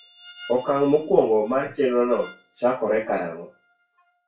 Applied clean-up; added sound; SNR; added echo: classical method WPE with log-MMSE.